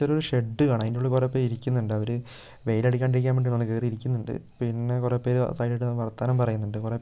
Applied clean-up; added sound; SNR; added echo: none; none; none; none.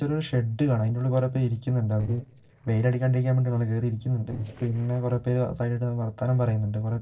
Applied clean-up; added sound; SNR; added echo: neural separator model SepFormer DNS4.